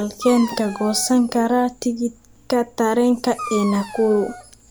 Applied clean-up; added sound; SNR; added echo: none; Dog; 15 dB; none.